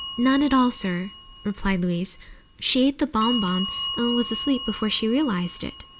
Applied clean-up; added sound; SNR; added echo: none; Bell; 11 dB; none.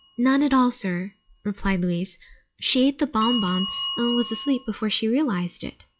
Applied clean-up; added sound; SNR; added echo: classical method log-MMSE.